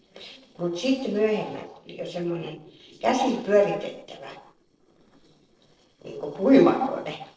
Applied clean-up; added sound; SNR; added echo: neural separator model SepFormer DNS4.